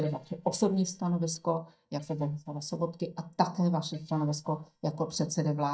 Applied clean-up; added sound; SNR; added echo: neural mask model DeepFilterNet 3.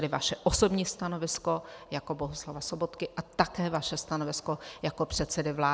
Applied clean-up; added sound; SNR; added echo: none; none; none; none.